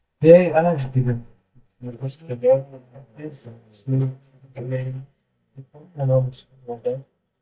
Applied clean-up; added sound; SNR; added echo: neural mask model DeepFilterNet 3.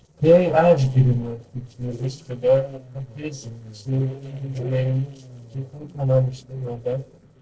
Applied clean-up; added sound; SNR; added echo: neural separator model SepFormer DNS4.